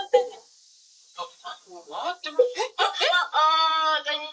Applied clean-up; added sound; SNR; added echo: neural mask model Resemble Enhance denoiser.